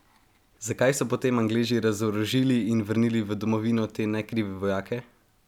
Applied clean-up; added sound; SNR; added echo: none; none; none; none.